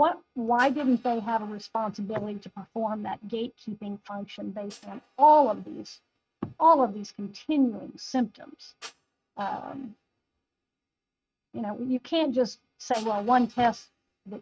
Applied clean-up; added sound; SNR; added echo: neural mask model RNNoise.